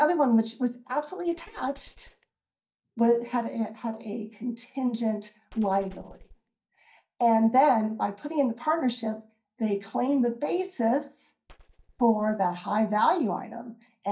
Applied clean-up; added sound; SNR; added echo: neural mask model DeepFilterNet 3.